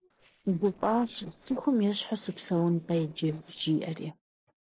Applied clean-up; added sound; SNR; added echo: neural separator model SepFormer DNS4.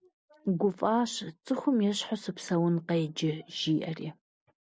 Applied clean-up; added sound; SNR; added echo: none; none; none; none.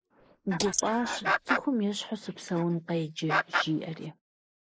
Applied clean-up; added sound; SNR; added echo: neural mask model Resemble Enhance denoiser.